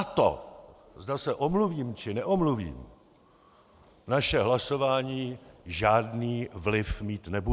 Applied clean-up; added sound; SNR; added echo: none; Whoosh, swoosh, swish; 17 dB; none.